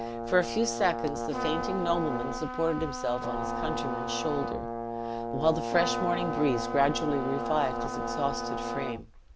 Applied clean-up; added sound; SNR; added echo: none; Brass instrument + Trumpet; 3 dB; none.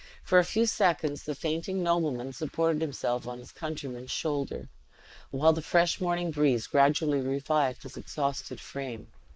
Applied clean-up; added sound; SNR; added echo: neural mask model Resemble Enhance denoiser.